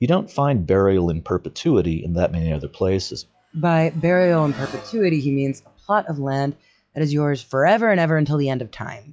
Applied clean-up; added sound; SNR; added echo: classical method log-MMSE.